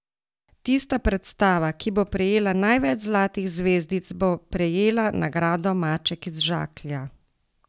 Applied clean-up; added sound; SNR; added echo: none; none; none; none.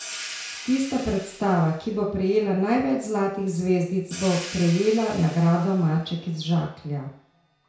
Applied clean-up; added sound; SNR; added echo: none; Hi-hat; 16 dB; reverberation time 0.6 s.